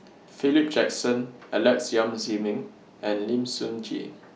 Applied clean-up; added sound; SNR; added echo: none; none; none; none.